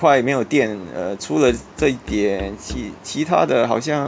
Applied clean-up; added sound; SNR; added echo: none; Musical instrument; 16 dB; none.